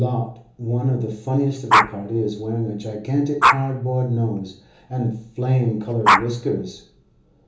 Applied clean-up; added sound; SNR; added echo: none; Dog; 1 dB; reverberation time 1.2 s.